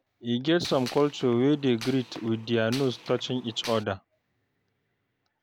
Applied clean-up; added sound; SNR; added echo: none; Gunshot, gunfire; 15 dB; none.